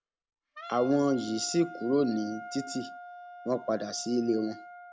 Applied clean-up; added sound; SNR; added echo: none; Wind instrument, woodwind instrument; 14 dB; none.